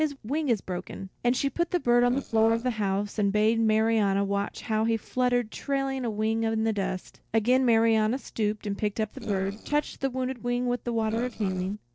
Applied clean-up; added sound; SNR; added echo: neural separator model SepFormer DNS4.